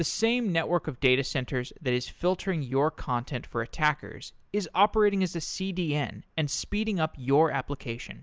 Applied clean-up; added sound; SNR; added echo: none; none; none; none.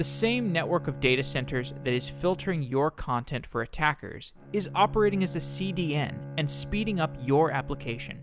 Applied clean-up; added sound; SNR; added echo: none; Bowed string instrument; 12 dB; none.